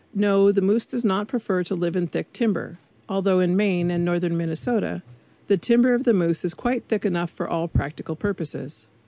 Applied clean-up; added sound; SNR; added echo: none; none; none; none.